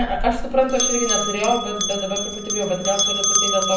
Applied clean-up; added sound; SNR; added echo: none; Bell; 1 dB; reverberation time 0.6 s.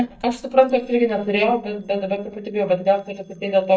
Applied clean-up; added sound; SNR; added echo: neural mask model DeepFilterNet 3.